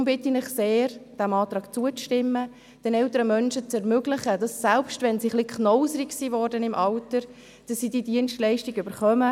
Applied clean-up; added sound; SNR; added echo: none; none; none; none.